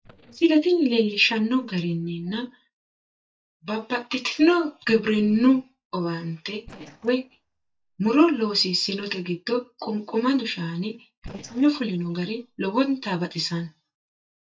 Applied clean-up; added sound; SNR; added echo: neural mask model DeepFilterNet 3.